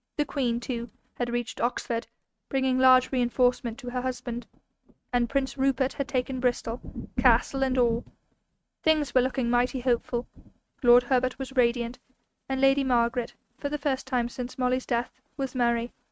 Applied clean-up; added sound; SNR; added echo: neural mask model RNNoise.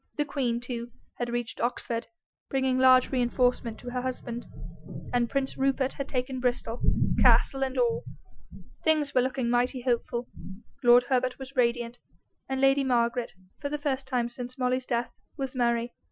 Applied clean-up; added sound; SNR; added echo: classical method Wiener filter.